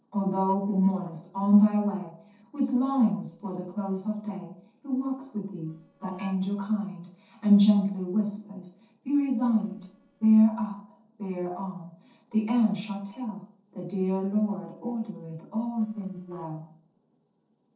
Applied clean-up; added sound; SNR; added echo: neural separator model SepFormer DNS4.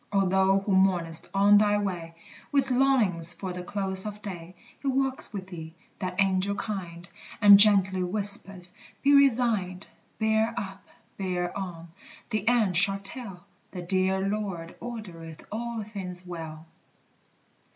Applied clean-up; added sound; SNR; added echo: none; none; none; none.